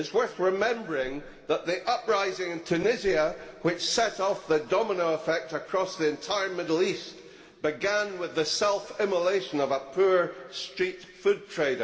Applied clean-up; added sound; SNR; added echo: none; none; none; reverberation time 1.7 s.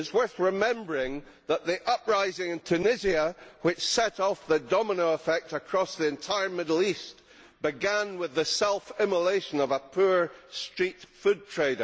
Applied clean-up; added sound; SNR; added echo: none; none; none; none.